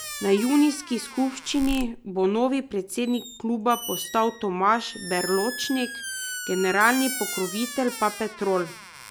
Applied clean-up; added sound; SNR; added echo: none; Squeak; 11 dB; none.